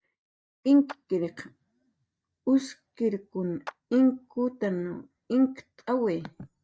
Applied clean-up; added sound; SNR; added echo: neural mask model DeepFilterNet 3.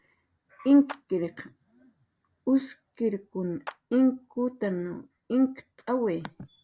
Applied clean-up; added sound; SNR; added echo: none; Clapping; 20 dB; none.